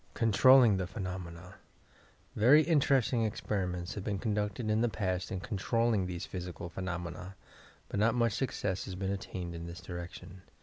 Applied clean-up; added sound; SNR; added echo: none; none; none; none.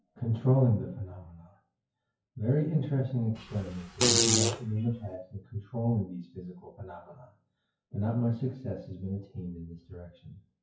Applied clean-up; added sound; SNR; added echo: classical method WPE with log-MMSE.